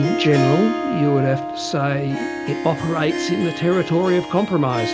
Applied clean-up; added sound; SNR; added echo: none; Harp; 5 dB; none.